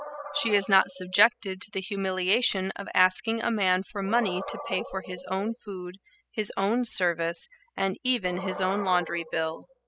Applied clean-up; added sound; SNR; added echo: classical method spectral subtraction.